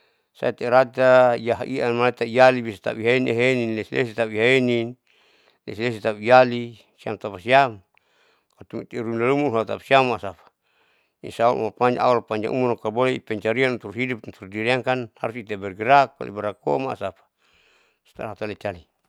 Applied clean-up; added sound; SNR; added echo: none; none; none; none.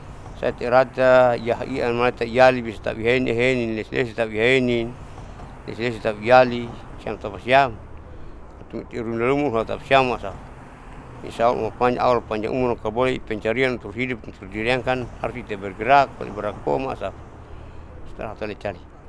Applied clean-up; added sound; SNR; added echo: none; Traffic noise, roadway noise; 16 dB; none.